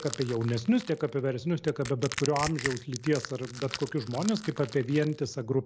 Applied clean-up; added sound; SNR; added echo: none; Crushing; 12 dB; none.